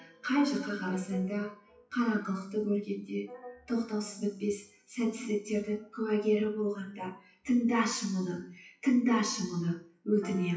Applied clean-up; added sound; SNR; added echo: classical method WPE with log-MMSE.